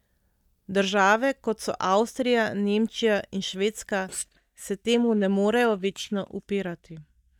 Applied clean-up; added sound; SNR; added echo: neural mask model DeepFilterNet 3.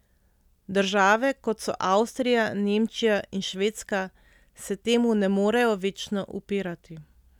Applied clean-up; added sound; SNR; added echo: none; none; none; none.